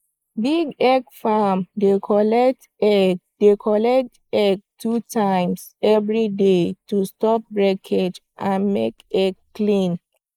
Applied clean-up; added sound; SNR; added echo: neural mask model Resemble Enhance denoiser.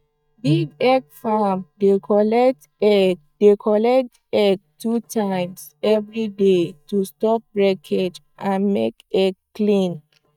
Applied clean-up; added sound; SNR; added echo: neural mask model DeepFilterNet 3.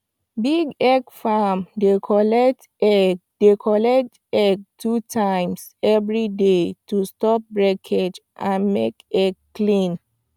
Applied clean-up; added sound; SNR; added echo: none; none; none; none.